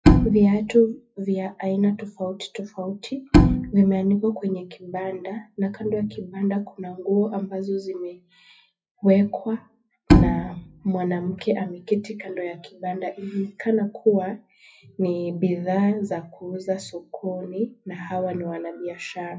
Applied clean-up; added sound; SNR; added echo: classical method WPE with log-MMSE.